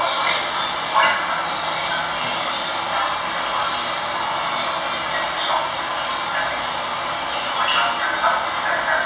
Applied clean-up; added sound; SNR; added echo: none; Marimba, xylophone; 18 dB; reverberation time 0.7 s.